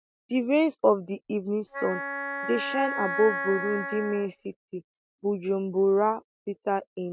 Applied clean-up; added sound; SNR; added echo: neural mask model RNNoise.